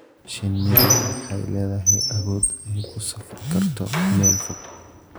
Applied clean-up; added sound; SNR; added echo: none; Squeak; 0 dB; none.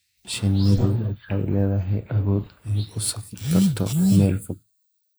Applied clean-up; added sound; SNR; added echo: neural mask model Resemble Enhance denoiser.